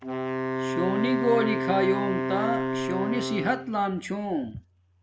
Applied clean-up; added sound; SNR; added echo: none; Wind instrument, woodwind instrument; 2 dB; none.